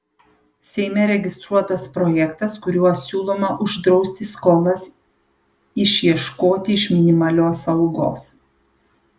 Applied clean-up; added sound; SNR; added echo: none; none; none; none.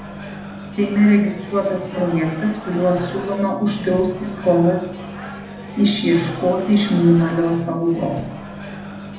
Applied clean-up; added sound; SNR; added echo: none; Microwave oven; 13 dB; reverberation time 0.8 s.